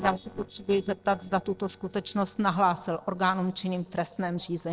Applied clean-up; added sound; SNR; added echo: neural separator model SepFormer DNS4.